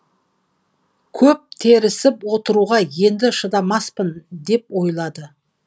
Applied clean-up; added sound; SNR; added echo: none; none; none; none.